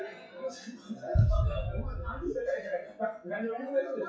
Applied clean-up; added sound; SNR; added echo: classical method WPE with log-MMSE.